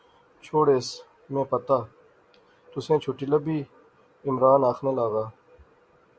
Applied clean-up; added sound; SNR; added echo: none; none; none; none.